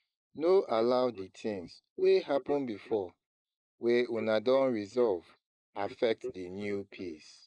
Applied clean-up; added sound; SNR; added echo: neural mask model Resemble Enhance denoiser.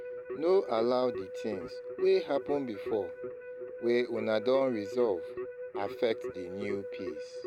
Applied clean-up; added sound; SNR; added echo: none; Keyboard (musical); 8 dB; none.